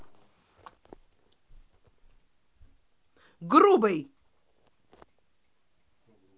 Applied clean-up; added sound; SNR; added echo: none; none; none; none.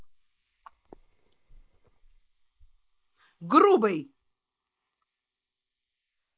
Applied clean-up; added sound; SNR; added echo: neural mask model Resemble Enhance denoiser.